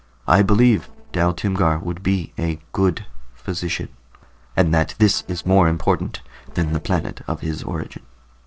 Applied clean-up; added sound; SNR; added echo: neural separator model SepFormer DNS4.